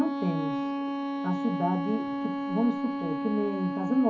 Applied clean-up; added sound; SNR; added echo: none; Bowed string instrument; 2 dB; reverberation time 0.3 s.